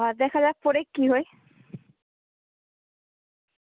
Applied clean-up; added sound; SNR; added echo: none; none; none; none.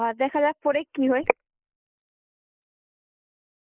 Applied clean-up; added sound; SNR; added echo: neural mask model Resemble Enhance denoiser.